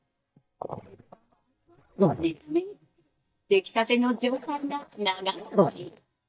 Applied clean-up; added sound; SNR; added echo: neural mask model DeepFilterNet 3.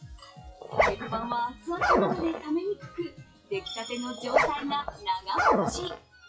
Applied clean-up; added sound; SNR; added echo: classical method WPE with log-MMSE.